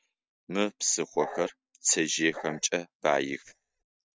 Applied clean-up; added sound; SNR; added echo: neural mask model DeepFilterNet 3.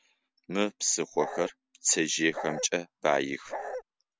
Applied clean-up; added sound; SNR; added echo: none; Bark; 6 dB; none.